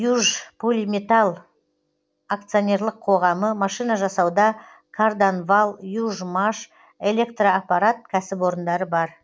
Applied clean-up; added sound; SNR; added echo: none; none; none; none.